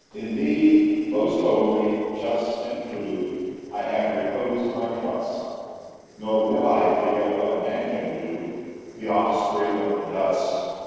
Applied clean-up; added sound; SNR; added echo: neural separator model SepFormer DNS4.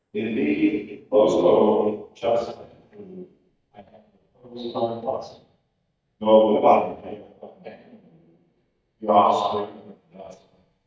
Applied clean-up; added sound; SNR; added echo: neural mask model DeepFilterNet 3.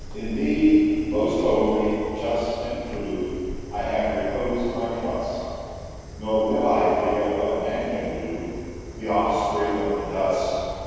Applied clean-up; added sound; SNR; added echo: none; Fire; 13 dB; reverberation time 2.2 s.